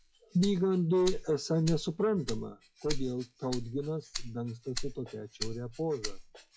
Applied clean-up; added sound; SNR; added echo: classical method log-MMSE.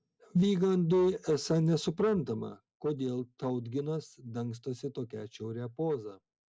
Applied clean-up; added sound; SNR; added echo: none; none; none; none.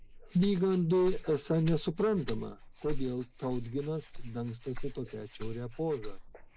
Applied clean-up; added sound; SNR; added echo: neural mask model Resemble Enhance denoiser.